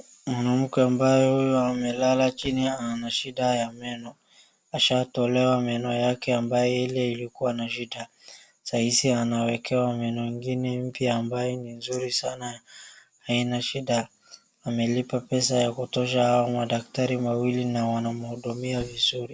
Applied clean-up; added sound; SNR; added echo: none; Slam; 20 dB; none.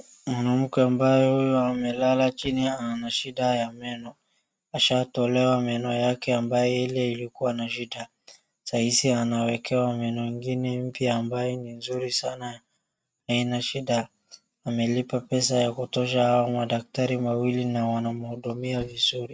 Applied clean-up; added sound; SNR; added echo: neural mask model RNNoise.